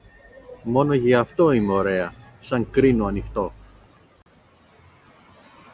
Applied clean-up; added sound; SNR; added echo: none; none; none; none.